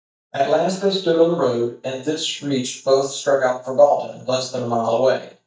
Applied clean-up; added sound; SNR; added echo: neural mask model DeepFilterNet 3.